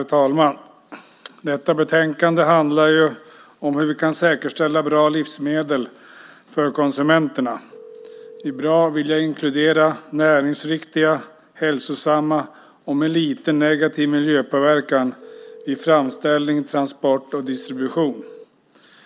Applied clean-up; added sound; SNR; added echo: none; Telephone; 20 dB; none.